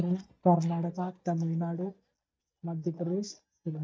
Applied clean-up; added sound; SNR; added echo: neural mask model DeepFilterNet 3.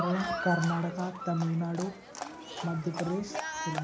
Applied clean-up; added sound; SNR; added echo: none; Livestock, farm animals, working animals; 5 dB; reverberation time 0.4 s.